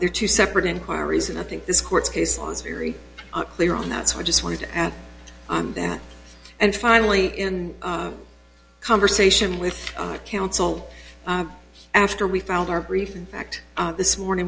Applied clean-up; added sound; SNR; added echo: none; none; none; none.